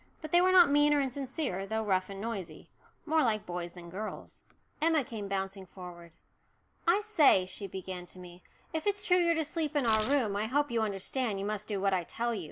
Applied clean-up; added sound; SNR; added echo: none; Keys jangling; 1 dB; none.